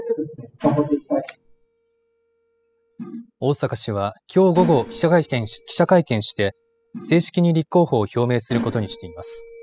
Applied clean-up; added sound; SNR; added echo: classical method spectral subtraction.